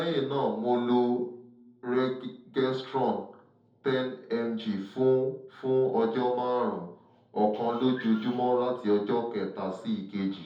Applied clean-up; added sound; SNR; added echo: none; none; none; reverberation time 0.6 s.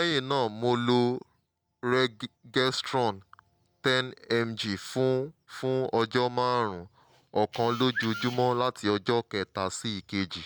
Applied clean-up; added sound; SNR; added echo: none; none; none; none.